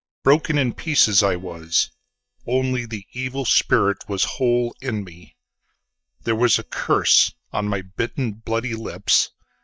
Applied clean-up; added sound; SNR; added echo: neural mask model DeepFilterNet 3.